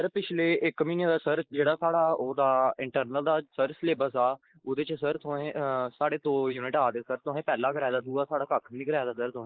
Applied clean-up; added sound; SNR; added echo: neural mask model Resemble Enhance denoiser.